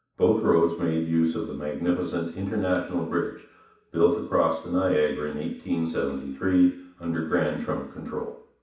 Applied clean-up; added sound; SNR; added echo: none; none; none; reverberation time 0.7 s.